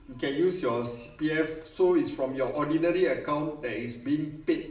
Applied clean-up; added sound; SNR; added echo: none; none; none; reverberation time 0.7 s.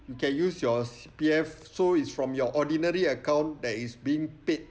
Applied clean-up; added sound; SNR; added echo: none; none; none; none.